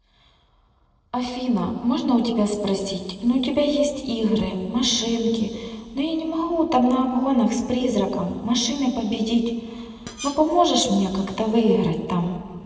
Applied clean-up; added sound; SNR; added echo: neural separator model SepFormer DNS4.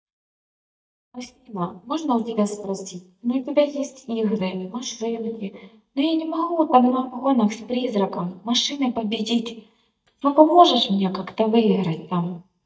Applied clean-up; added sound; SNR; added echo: neural mask model DeepFilterNet 3.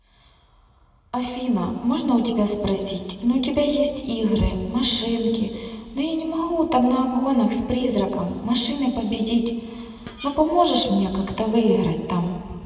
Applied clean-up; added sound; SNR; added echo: none; Screech; 19 dB; reverberation time 2.5 s.